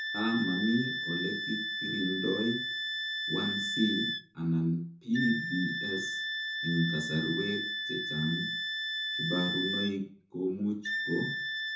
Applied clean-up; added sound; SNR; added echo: none; Wind instrument, woodwind instrument; 2 dB; reverberation time 0.6 s.